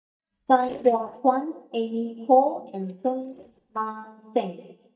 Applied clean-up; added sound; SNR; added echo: neural mask model DeepFilterNet 3.